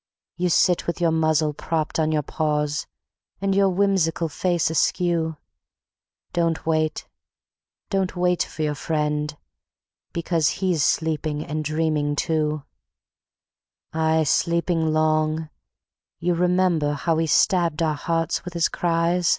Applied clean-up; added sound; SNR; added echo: none; none; none; none.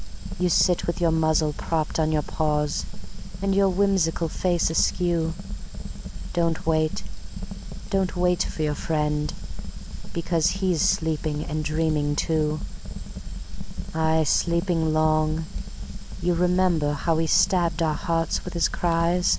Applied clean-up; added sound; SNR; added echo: none; Fire; 5 dB; none.